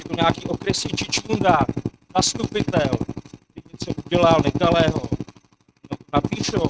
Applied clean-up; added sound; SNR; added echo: neural mask model RNNoise.